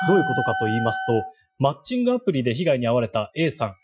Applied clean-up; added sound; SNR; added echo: classical method Wiener filter.